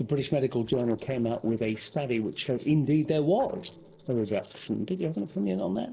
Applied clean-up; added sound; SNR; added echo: neural separator model SepFormer DNS4.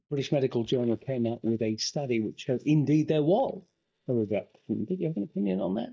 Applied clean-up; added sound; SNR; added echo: neural mask model DeepFilterNet 3.